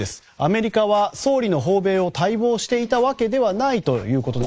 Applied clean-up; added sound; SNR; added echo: neural mask model Resemble Enhance denoiser.